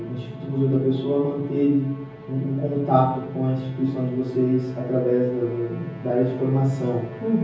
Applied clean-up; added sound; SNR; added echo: none; Musical instrument; 19 dB; reverberation time 0.7 s.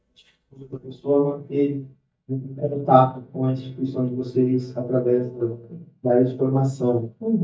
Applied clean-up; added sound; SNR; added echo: neural mask model DeepFilterNet 3.